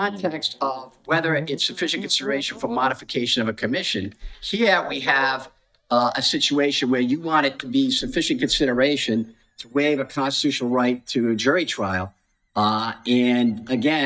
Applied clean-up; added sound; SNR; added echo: neural mask model DeepFilterNet 3.